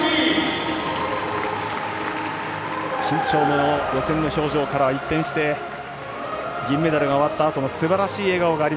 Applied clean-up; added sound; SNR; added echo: none; none; none; none.